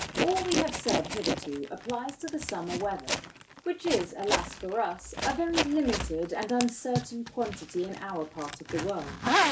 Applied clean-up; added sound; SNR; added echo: none; Zipper (clothing); 2 dB; none.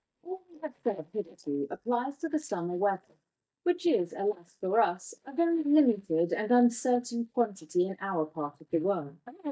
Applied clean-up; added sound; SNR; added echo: neural mask model DeepFilterNet 3.